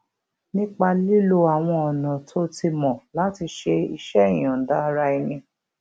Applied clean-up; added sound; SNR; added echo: none; none; none; none.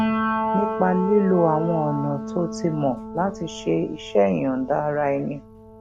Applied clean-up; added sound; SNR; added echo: none; Piano; 6 dB; none.